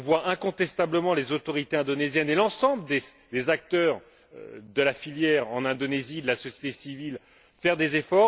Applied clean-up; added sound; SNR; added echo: none; none; none; none.